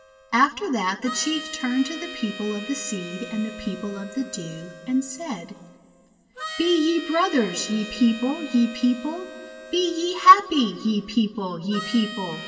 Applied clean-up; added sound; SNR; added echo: none; Harmonica; 14 dB; reverberation time 2.7 s.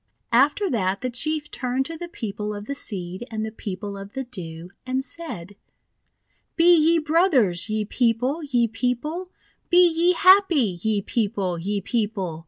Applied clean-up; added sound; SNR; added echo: none; none; none; none.